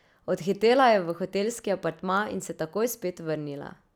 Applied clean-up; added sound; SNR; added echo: none; none; none; none.